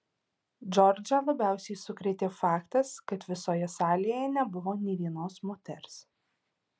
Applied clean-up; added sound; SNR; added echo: none; none; none; none.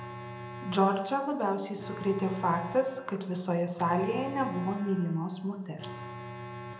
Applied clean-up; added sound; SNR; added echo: none; Alarm; 12 dB; reverberation time 0.8 s.